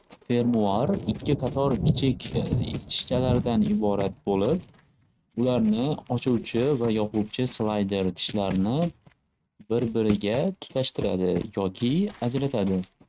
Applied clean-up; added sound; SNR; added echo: neural mask model RNNoise.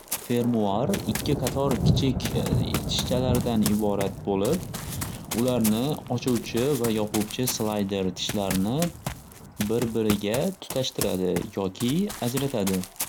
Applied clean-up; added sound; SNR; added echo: none; Thunder + Run; 5 dB; none.